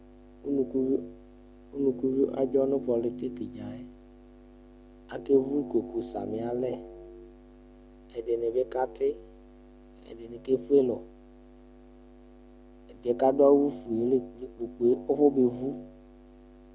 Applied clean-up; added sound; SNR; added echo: none; none; none; none.